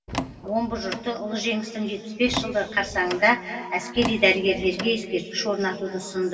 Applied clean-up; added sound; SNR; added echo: none; Door; 10 dB; reverberation time 3.0 s.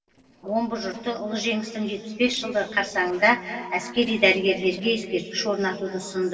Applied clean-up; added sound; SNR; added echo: neural separator model SepFormer DNS4.